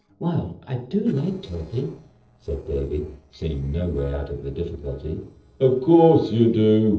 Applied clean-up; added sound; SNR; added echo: neural separator model SepFormer DNS4.